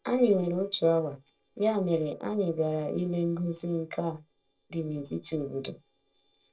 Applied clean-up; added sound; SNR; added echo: neural separator model SepFormer DNS4.